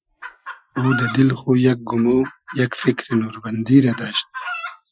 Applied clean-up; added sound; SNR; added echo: classical method Wiener filter.